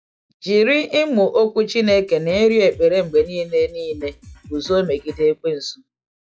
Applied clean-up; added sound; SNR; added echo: classical method log-MMSE.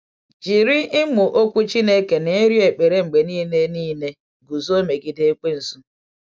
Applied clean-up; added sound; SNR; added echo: none; none; none; none.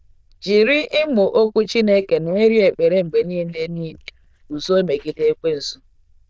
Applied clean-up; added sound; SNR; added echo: neural diffusion model UNIVERSE++.